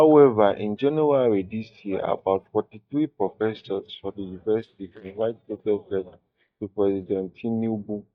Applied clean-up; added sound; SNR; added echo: neural mask model DeepFilterNet 3.